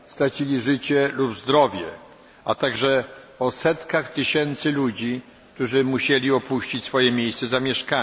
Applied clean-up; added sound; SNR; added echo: none; none; none; none.